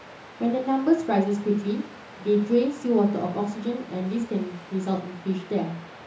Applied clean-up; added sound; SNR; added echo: none; Waves, surf; 18 dB; reverberation time 0.8 s.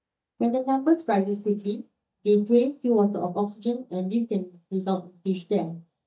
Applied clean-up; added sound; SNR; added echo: neural mask model DeepFilterNet 3.